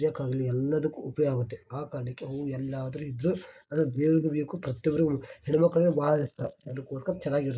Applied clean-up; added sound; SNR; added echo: neural mask model Resemble Enhance denoiser.